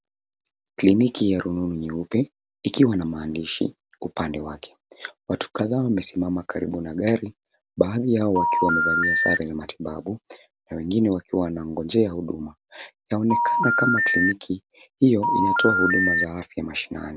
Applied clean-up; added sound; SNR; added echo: none; Telephone; -3 dB; none.